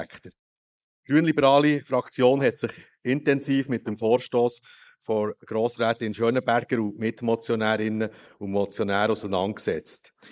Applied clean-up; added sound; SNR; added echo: neural mask model Resemble Enhance denoiser.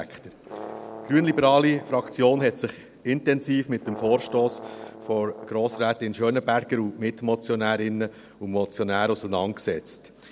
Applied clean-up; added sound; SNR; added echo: none; Brass instrument; 16 dB; none.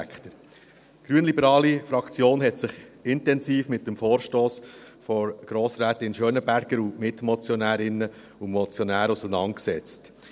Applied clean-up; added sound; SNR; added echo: none; none; none; none.